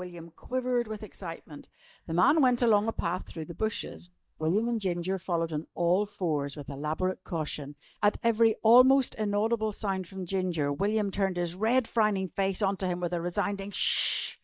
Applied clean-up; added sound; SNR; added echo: neural mask model DeepFilterNet 3.